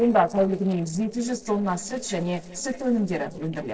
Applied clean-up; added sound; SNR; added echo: neural separator model SepFormer DNS4.